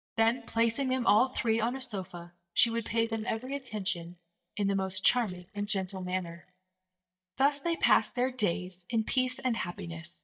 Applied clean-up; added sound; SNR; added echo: neural mask model DeepFilterNet 3.